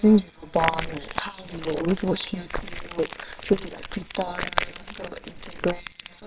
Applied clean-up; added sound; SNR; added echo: neural separator model SepFormer WHAMR!.